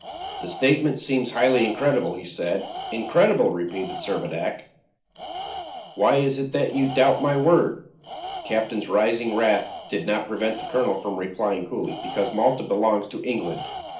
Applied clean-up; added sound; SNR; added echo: none; Tools; 14 dB; reverberation time 0.4 s.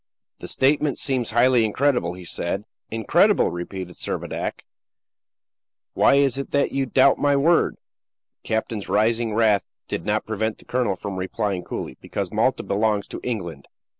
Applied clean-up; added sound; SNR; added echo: none; none; none; none.